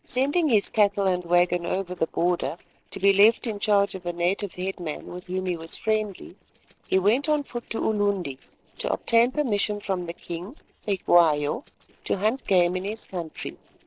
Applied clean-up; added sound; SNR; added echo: neural separator model SepFormer DNS4.